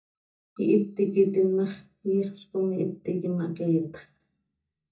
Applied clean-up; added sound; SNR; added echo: neural mask model DeepFilterNet 3.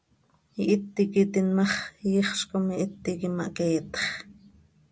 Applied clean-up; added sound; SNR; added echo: none; none; none; none.